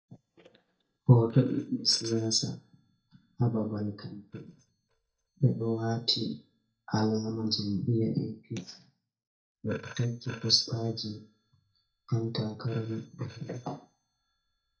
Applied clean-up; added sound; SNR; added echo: neural mask model DeepFilterNet 3.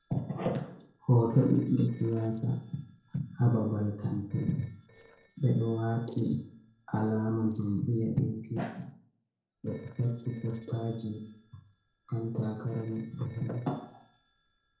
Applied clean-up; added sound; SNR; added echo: neural separator model SepFormer DNS4.